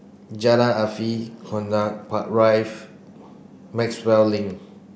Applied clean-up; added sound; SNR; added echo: none; none; none; none.